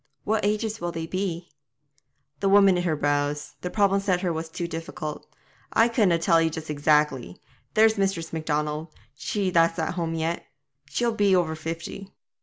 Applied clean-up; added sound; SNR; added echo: none; none; none; none.